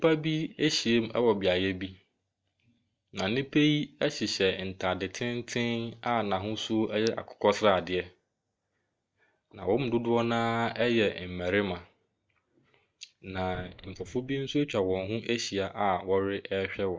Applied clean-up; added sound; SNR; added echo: neural mask model DeepFilterNet 3.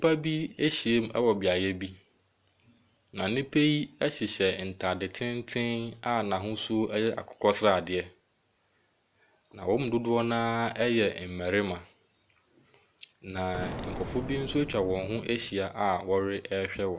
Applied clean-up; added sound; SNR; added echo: none; Explosion; 9 dB; none.